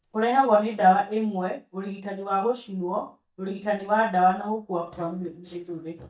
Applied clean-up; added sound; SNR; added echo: neural mask model DeepFilterNet 3.